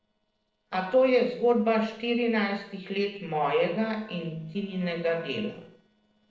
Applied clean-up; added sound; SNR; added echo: neural separator model SepFormer DNS4.